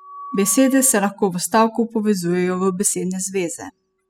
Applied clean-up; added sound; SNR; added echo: classical method spectral subtraction.